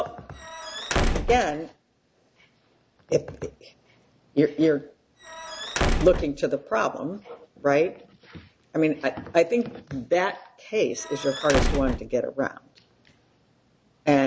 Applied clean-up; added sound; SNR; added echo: none; Squeak / Slam / Wood; 1 dB; none.